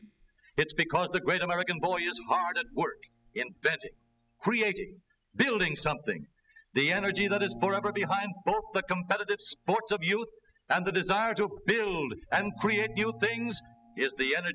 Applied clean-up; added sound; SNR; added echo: classical method spectral subtraction.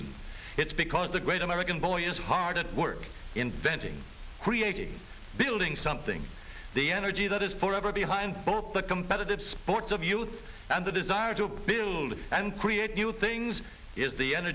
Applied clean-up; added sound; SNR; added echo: none; none; none; none.